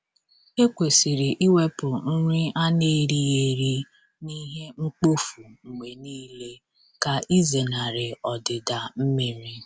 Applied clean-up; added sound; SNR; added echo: none; none; none; none.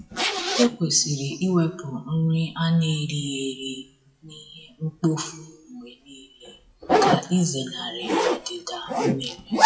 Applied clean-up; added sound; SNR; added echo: classical method WPE with log-MMSE.